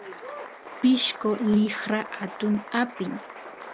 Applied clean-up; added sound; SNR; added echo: none; Applause; 14 dB; none.